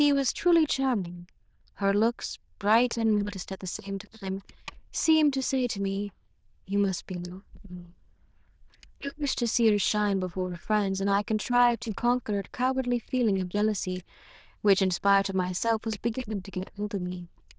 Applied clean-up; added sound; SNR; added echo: neural diffusion model UNIVERSE++.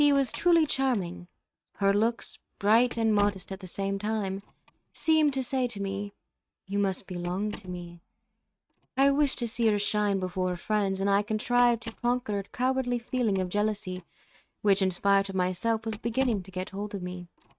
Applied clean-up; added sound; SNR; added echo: neural mask model RNNoise.